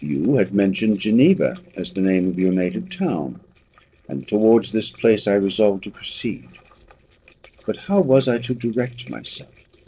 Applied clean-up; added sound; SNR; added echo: neural separator model SepFormer DNS4.